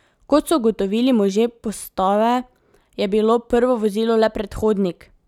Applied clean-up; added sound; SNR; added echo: none; none; none; none.